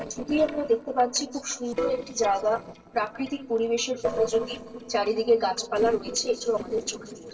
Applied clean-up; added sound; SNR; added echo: neural separator model SepFormer DNS4.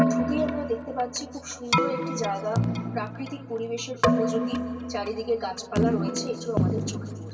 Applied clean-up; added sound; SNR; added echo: none; Keyboard (musical); -4 dB; reverberation time 2.4 s.